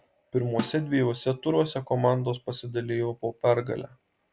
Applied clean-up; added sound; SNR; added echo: none; Snare drum; 13 dB; none.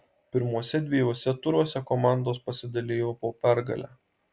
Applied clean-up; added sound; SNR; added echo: none; none; none; none.